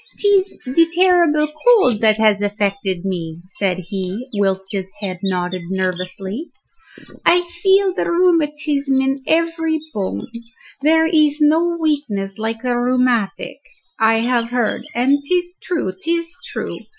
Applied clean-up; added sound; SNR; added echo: classical method Wiener filter.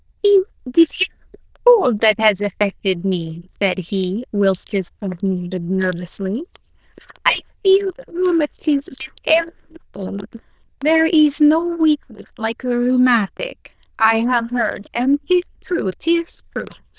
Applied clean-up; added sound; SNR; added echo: neural diffusion model UNIVERSE++.